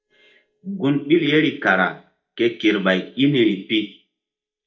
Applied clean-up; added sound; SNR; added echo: neural mask model DeepFilterNet 3.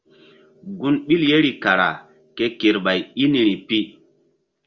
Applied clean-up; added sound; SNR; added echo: none; none; none; none.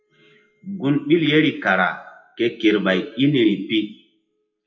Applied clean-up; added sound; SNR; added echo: classical method WPE with log-MMSE.